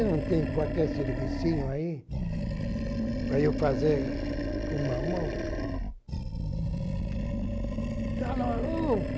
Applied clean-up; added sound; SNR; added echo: none; Animal; -1 dB; none.